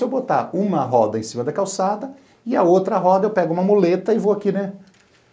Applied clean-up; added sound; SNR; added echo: none; none; none; none.